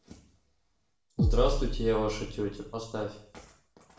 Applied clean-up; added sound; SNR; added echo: none; Bass drum; -2 dB; reverberation time 0.5 s.